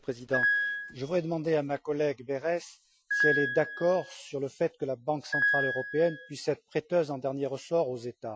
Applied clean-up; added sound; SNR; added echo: classical method Wiener filter.